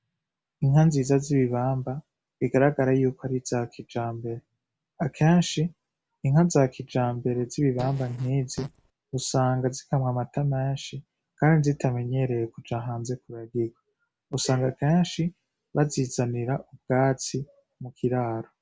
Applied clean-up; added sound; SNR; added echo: none; Fart; 16 dB; none.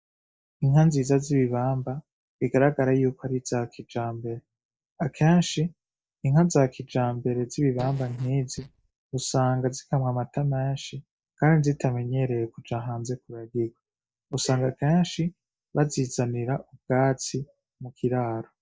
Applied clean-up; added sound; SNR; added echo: neural mask model DeepFilterNet 3.